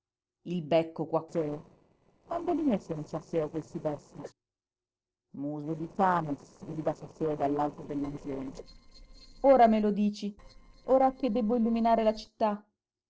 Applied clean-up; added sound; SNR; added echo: neural separator model SepFormer DNS4.